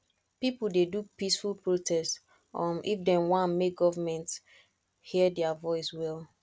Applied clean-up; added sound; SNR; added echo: none; none; none; none.